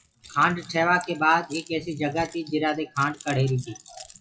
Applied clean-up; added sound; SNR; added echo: classical method WPE with log-MMSE.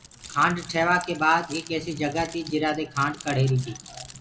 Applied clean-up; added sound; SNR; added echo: none; Keys jangling; 18 dB; reverberation time 1.7 s.